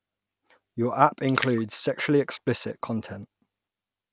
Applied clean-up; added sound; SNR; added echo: none; Splash, splatter; 14 dB; none.